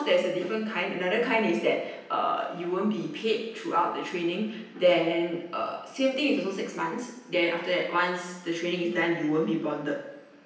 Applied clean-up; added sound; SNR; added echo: none; none; none; reverberation time 0.9 s.